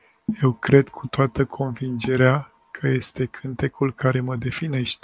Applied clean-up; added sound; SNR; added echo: none; none; none; none.